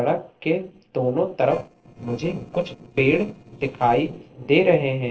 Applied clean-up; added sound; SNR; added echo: neural separator model SepFormer DNS4.